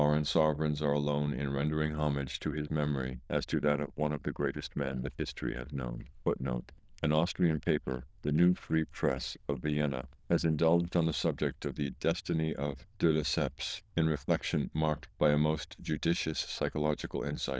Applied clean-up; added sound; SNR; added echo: neural diffusion model UNIVERSE++.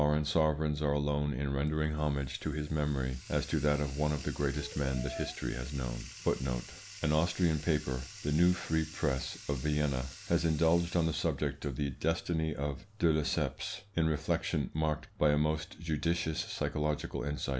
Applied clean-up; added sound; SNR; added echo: none; Bathtub (filling or washing) + Brass instrument; 19 dB; none.